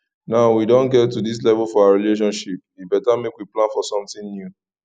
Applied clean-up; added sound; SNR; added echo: none; none; none; none.